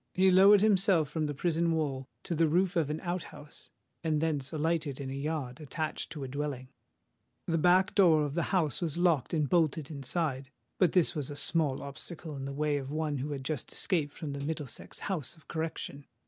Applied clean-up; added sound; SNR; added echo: none; none; none; none.